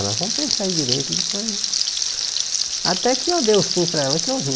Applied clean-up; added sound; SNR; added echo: none; Frying (food); -1 dB; none.